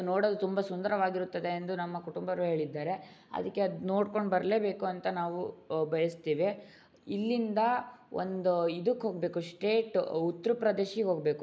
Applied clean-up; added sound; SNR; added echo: none; none; none; none.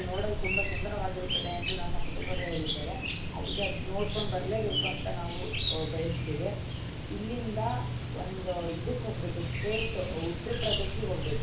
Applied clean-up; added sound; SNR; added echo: none; Chirp, tweet; -4 dB; reverberation time 0.4 s.